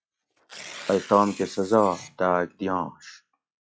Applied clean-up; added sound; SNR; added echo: classical method log-MMSE.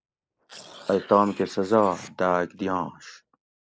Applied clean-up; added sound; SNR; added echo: neural mask model Resemble Enhance denoiser.